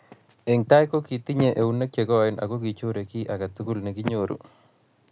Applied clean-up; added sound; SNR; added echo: none; none; none; none.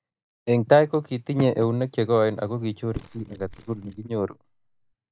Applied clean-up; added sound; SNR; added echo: neural mask model DeepFilterNet 3.